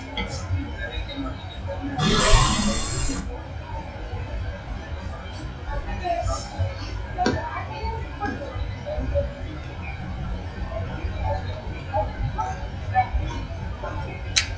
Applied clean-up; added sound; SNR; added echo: classical method WPE with log-MMSE.